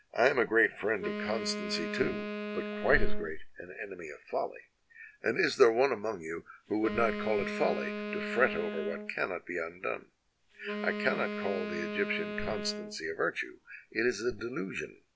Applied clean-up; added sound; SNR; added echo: none; Wind instrument, woodwind instrument; 7 dB; none.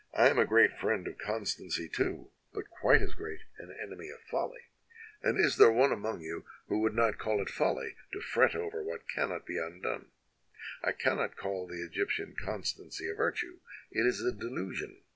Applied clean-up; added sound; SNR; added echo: none; none; none; none.